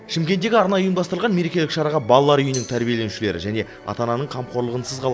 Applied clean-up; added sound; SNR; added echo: none; Tambourine; 15 dB; none.